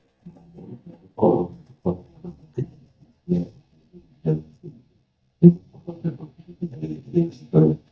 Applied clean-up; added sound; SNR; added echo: neural mask model DeepFilterNet 3.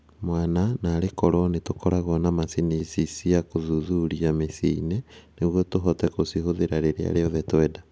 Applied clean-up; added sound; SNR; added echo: none; none; none; none.